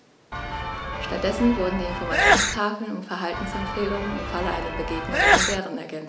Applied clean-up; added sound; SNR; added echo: none; Sneeze / Church bell; -4 dB; none.